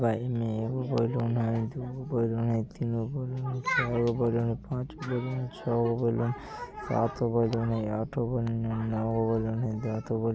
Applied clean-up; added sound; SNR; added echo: none; none; none; none.